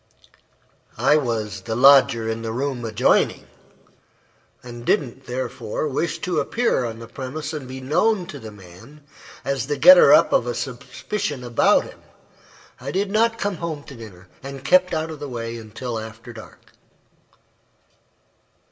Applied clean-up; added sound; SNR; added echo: none; none; none; reverberation time 0.8 s.